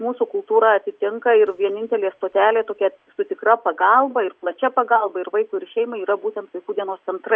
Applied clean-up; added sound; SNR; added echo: none; none; none; none.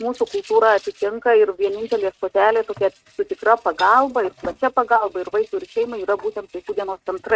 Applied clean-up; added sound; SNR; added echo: neural mask model RNNoise.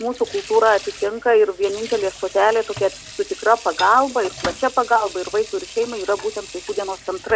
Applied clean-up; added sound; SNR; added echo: none; Sink (filling or washing) / Water tap, faucet; 15 dB; none.